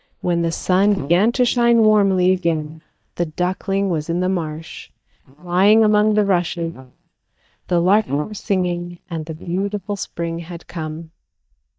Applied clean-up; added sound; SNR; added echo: neural mask model DeepFilterNet 3.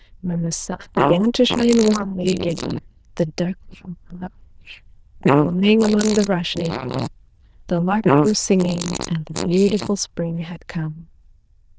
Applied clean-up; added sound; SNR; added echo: neural diffusion model UNIVERSE++.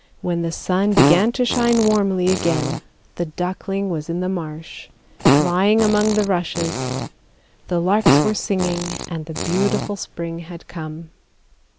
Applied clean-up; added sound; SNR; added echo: none; Fart; 1 dB; none.